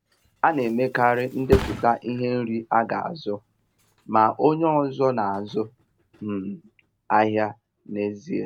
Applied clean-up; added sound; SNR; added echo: none; Thump, thud; 13 dB; none.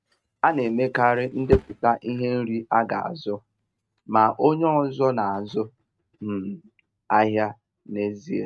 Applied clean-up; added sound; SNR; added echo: neural mask model RNNoise.